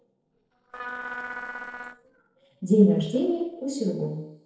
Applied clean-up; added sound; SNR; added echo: neural separator model SepFormer DNS4.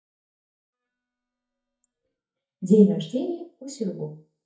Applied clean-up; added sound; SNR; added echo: neural mask model DeepFilterNet 3.